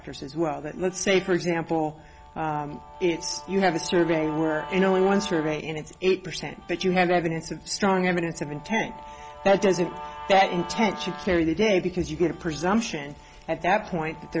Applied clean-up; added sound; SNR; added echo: none; Guitar; 17 dB; none.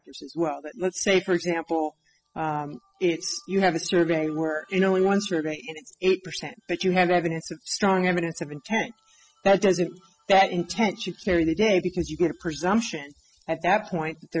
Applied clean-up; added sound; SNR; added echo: classical method spectral subtraction.